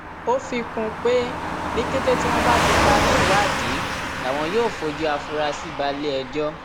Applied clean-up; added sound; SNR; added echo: none; Car passing by / Truck; -1 dB; none.